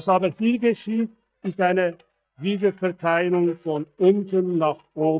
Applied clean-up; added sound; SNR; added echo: neural mask model DeepFilterNet 3.